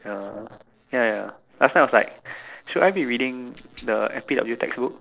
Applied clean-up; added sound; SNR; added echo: neural separator model SepFormer DNS4.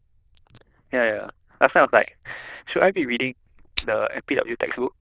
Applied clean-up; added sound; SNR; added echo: neural diffusion model UNIVERSE++.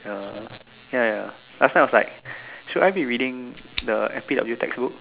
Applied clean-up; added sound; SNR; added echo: none; Scissors; 10 dB; none.